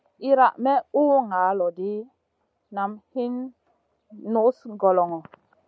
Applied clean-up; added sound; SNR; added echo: none; none; none; none.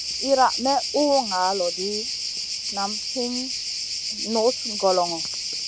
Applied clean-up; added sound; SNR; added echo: none; Cricket; 4 dB; none.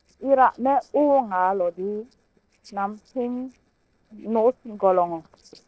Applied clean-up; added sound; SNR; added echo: neural separator model SepFormer DNS4.